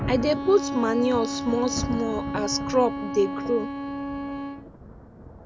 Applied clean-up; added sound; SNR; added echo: none; Bowed string instrument + Thunder; 5 dB; none.